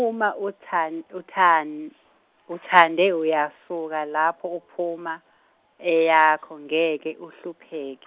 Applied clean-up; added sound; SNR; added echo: none; none; none; none.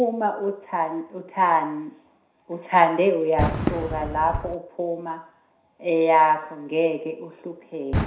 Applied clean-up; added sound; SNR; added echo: none; Fireworks; 9 dB; reverberation time 0.5 s.